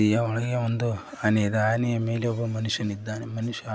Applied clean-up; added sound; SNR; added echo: none; none; none; none.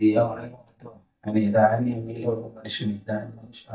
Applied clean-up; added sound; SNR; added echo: neural mask model DeepFilterNet 3.